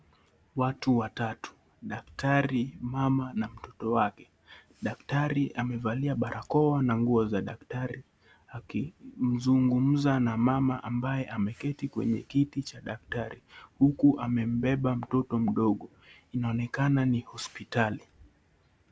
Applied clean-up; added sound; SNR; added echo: none; none; none; none.